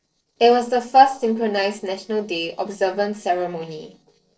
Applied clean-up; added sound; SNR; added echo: neural separator model SepFormer DNS4.